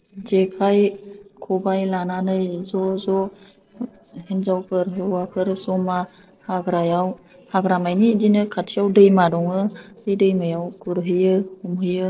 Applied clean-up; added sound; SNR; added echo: neural separator model SepFormer DNS4.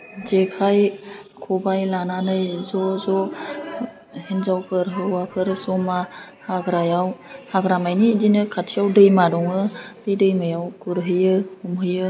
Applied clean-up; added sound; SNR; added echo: none; none; none; none.